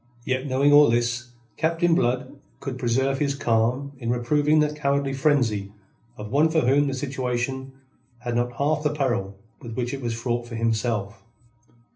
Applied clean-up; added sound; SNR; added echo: none; none; none; reverberation time 0.3 s.